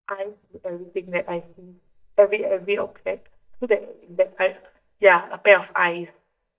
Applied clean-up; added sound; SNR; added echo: neural mask model DeepFilterNet 3.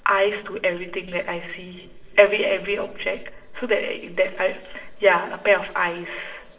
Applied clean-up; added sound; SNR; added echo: neural separator model SepFormer DNS4.